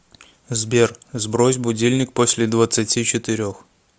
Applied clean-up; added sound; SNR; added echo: none; none; none; none.